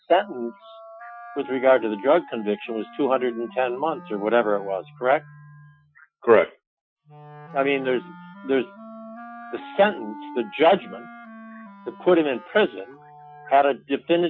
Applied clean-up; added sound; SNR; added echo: classical method Wiener filter.